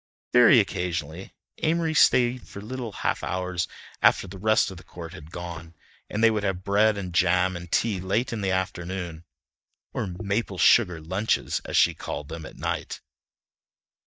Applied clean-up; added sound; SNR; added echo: neural mask model DeepFilterNet 3.